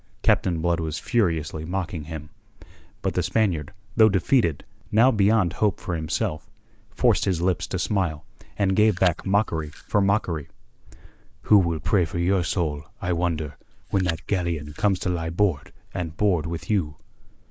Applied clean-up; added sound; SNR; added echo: neural mask model Resemble Enhance denoiser.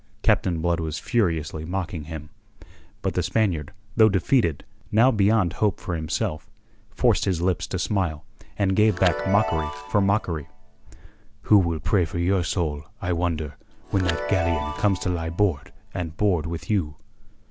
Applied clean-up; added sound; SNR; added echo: none; Chime; 11 dB; none.